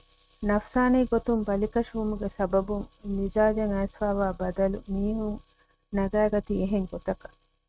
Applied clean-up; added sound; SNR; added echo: neural mask model RNNoise.